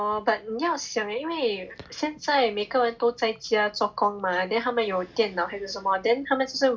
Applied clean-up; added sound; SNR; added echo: none; none; none; none.